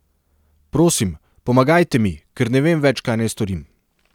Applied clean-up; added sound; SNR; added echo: none; none; none; none.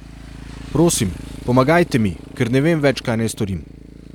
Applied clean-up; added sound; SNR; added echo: none; Motorcycle; 16 dB; none.